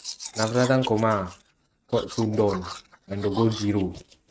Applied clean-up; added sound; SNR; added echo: neural mask model RNNoise.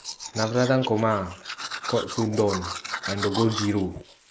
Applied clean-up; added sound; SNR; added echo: neural mask model Resemble Enhance denoiser.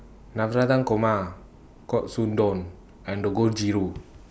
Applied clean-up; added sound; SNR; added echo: none; none; none; none.